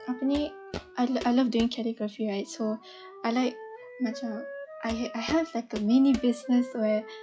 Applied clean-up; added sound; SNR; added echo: classical method log-MMSE.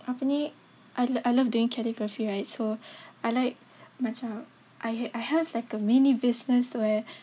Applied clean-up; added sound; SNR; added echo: none; none; none; none.